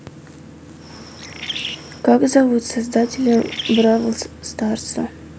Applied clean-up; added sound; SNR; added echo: none; Bird; 12 dB; none.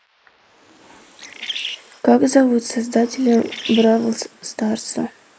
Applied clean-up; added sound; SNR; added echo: neural mask model Resemble Enhance denoiser.